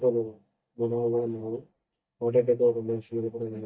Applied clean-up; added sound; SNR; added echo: neural mask model DeepFilterNet 3.